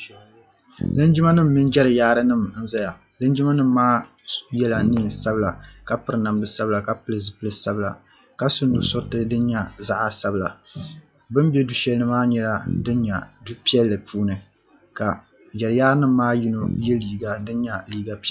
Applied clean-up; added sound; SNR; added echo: classical method log-MMSE.